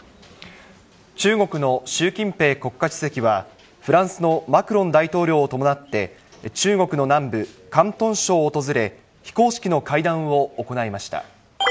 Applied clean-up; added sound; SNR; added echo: none; none; none; none.